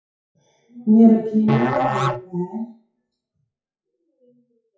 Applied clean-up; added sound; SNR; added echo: classical method WPE with log-MMSE.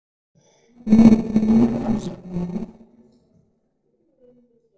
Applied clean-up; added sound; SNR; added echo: neural separator model SepFormer DNS4.